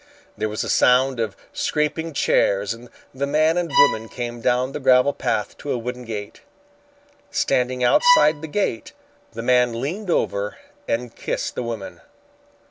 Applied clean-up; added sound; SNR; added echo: none; Bowed string instrument; 0 dB; none.